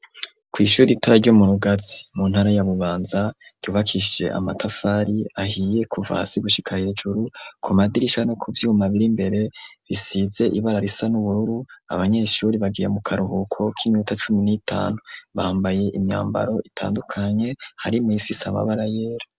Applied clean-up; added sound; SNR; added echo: none; none; none; none.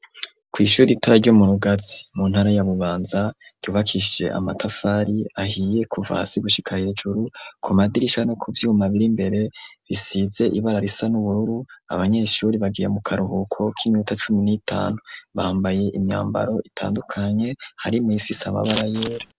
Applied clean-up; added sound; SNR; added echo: none; Scissors; 9 dB; none.